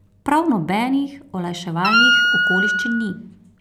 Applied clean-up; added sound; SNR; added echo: none; Wind instrument, woodwind instrument; -4 dB; none.